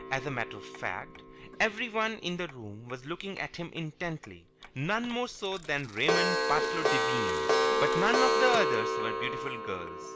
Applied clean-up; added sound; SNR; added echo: none; Clock; -1 dB; none.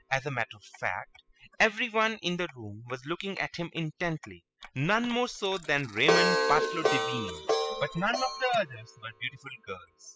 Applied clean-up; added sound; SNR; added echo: classical method spectral subtraction.